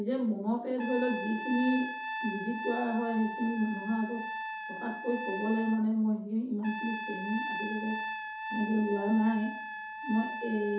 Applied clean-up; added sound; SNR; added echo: none; Trumpet; 7 dB; reverberation time 0.5 s.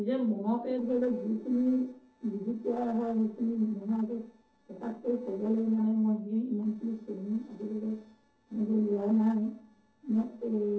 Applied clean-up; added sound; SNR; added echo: neural separator model SepFormer DNS4.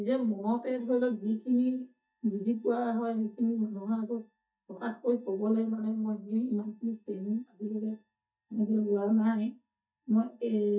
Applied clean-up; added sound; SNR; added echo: neural mask model DeepFilterNet 3.